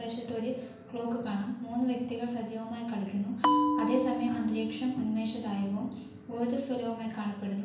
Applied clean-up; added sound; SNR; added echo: none; Bell; 0 dB; reverberation time 0.5 s.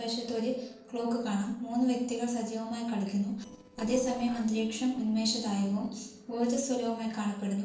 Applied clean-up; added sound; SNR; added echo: neural separator model SepFormer DNS4.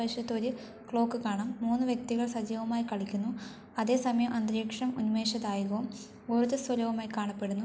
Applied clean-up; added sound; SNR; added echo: none; none; none; none.